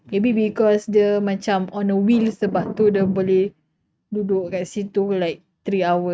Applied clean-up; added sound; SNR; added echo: neural mask model RNNoise.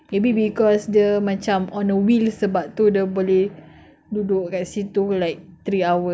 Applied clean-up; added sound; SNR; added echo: none; none; none; none.